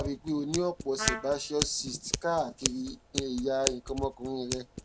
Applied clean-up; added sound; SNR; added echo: none; Trumpet + Scissors; 4 dB; none.